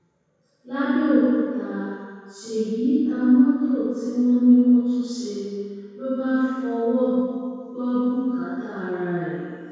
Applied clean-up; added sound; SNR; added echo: none; none; none; reverberation time 1.9 s.